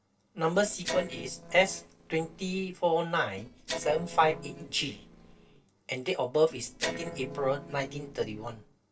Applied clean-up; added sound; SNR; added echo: neural separator model SepFormer DNS4.